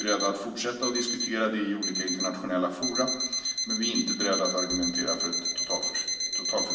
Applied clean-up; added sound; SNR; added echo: none; Alarm; 1 dB; reverberation time 0.9 s.